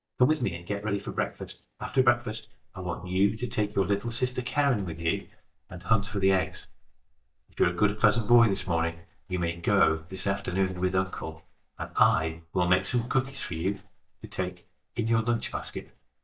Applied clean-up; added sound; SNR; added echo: neural mask model DeepFilterNet 3.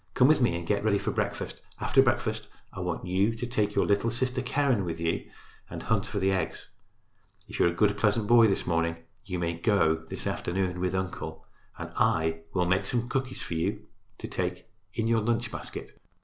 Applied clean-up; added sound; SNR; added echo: none; none; none; none.